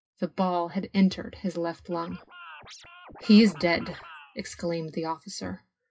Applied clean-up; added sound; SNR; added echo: classical method WPE with log-MMSE.